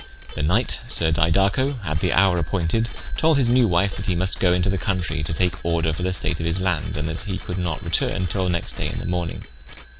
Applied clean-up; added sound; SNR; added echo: none; Bicycle bell; 10 dB; none.